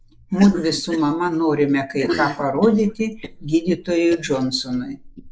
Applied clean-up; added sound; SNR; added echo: neural mask model Resemble Enhance denoiser.